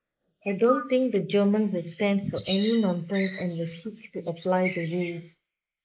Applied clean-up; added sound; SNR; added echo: neural mask model Resemble Enhance denoiser.